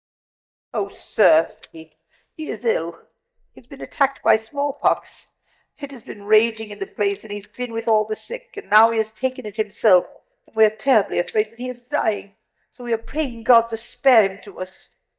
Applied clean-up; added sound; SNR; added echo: neural mask model DeepFilterNet 3.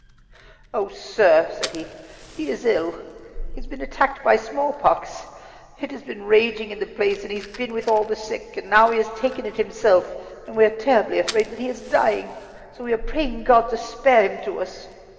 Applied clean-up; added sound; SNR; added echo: none; Fire; 16 dB; reverberation time 2.5 s.